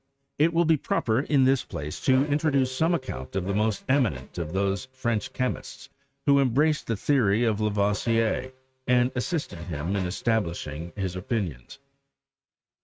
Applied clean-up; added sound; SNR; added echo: neural mask model RNNoise.